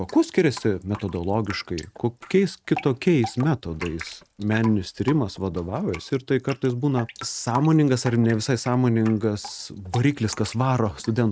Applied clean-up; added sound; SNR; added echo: neural mask model RNNoise.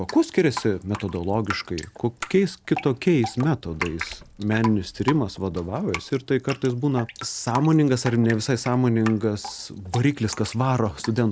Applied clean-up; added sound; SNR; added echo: none; Drip; 14 dB; none.